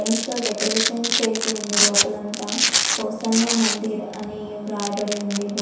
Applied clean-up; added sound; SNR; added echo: none; Domestic sounds, home sounds; -1 dB; reverberation time 0.7 s.